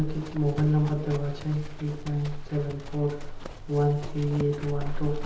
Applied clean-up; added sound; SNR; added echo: none; Livestock, farm animals, working animals; 6 dB; reverberation time 1.2 s.